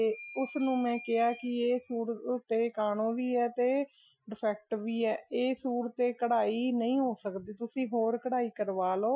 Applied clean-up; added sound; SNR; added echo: classical method Wiener filter.